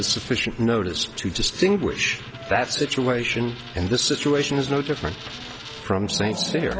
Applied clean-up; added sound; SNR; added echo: none; Coin (dropping) + Engine; 16 dB; none.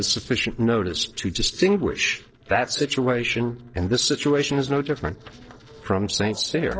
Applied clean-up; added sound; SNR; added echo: neural separator model SepFormer DNS4.